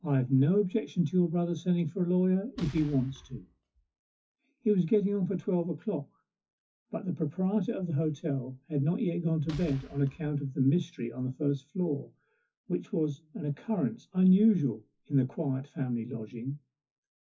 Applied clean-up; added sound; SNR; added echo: classical method WPE with log-MMSE.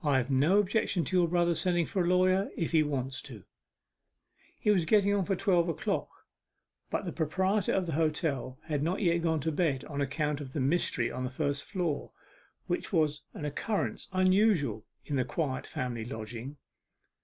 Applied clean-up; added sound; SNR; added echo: none; none; none; none.